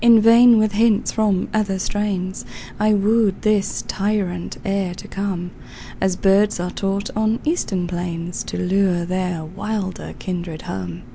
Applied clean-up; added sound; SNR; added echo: none; Engine; 18 dB; none.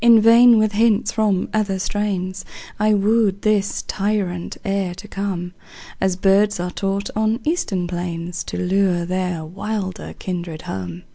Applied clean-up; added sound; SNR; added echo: none; none; none; none.